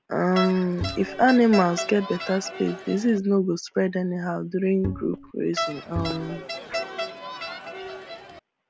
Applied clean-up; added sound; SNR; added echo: none; Crowd + Bowed string instrument; 8 dB; none.